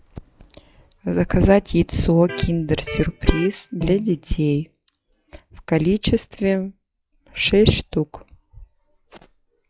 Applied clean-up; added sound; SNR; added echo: classical method log-MMSE.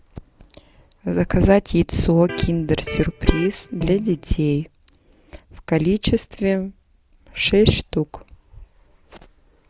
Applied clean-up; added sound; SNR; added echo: none; Electric guitar; 9 dB; none.